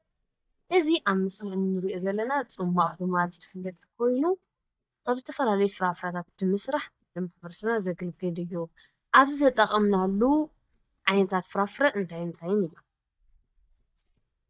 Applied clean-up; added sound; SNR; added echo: neural mask model DeepFilterNet 3.